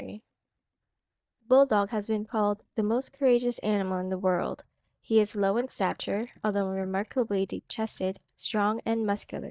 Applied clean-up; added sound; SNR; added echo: neural mask model DeepFilterNet 3.